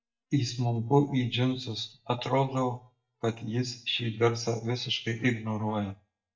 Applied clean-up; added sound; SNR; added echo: neural mask model DeepFilterNet 3.